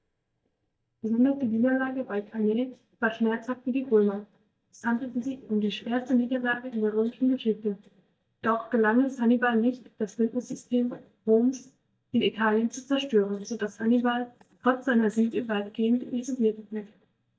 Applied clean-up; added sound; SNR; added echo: neural mask model DeepFilterNet 3.